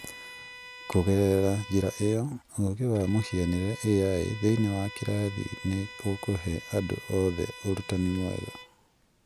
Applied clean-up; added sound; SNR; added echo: none; Bowed string instrument; 17 dB; none.